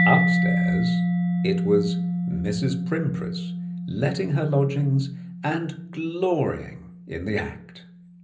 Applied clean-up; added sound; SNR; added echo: none; Mallet percussion; -1 dB; reverberation time 0.5 s.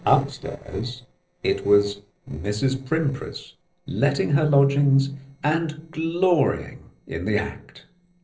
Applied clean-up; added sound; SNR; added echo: neural separator model SepFormer DNS4.